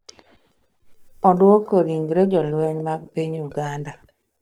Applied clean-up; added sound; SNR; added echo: neural mask model DeepFilterNet 3.